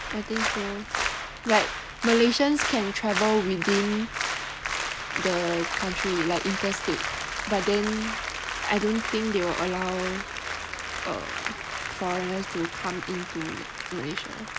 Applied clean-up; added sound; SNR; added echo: none; Applause; 4 dB; none.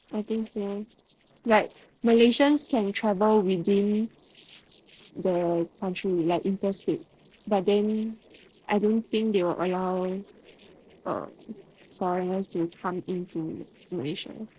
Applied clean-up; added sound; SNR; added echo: neural separator model SepFormer DNS4.